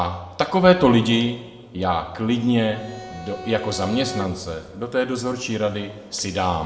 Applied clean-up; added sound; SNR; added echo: none; Bowed string instrument; 13 dB; reverberation time 0.8 s.